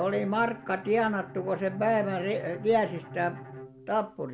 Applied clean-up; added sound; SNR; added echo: none; Bowed string instrument; 15 dB; none.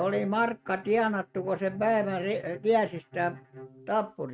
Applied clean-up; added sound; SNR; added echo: neural mask model RNNoise.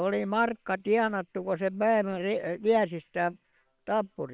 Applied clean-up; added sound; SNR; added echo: neural separator model SepFormer WHAM!.